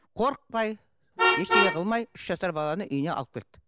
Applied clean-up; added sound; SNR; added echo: none; Vehicle horn, car horn, honking; 0 dB; none.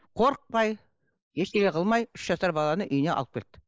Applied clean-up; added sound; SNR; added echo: neural mask model Resemble Enhance denoiser.